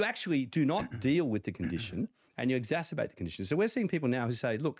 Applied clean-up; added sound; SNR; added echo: neural mask model RNNoise.